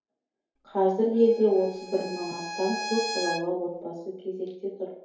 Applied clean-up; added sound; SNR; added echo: none; Bowed string instrument; 9 dB; reverberation time 2.4 s.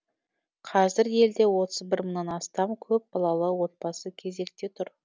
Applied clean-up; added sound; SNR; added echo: none; none; none; none.